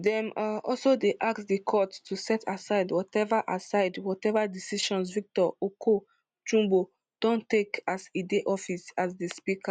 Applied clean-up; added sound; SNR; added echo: none; none; none; none.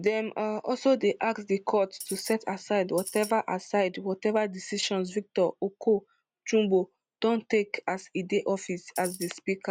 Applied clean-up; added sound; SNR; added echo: none; Tambourine; 11 dB; none.